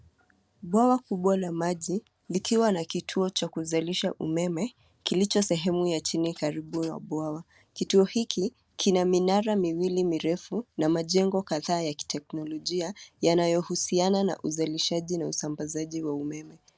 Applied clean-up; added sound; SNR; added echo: none; none; none; none.